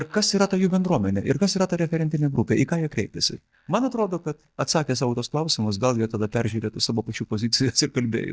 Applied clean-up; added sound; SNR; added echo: neural mask model DeepFilterNet 3.